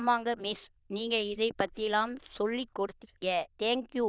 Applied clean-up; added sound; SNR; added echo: neural diffusion model UNIVERSE++.